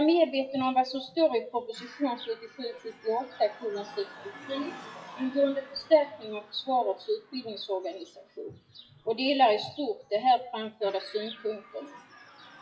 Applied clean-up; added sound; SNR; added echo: classical method WPE with log-MMSE.